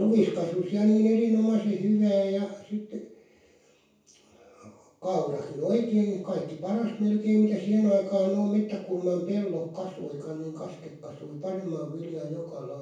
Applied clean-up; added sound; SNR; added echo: none; none; none; reverberation time 0.6 s.